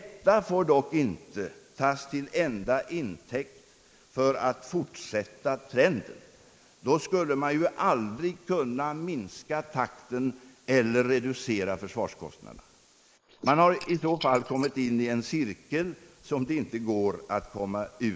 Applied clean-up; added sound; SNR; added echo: neural mask model Resemble Enhance denoiser.